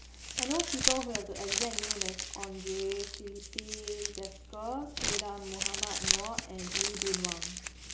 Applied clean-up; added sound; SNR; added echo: none; Crumpling, crinkling; -4 dB; none.